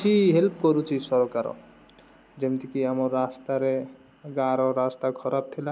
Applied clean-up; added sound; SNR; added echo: none; none; none; none.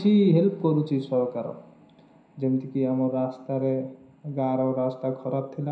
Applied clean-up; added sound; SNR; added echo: none; none; none; reverberation time 0.5 s.